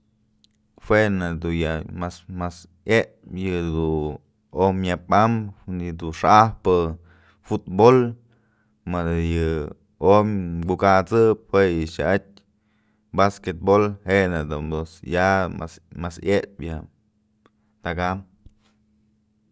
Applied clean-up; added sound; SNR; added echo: none; none; none; none.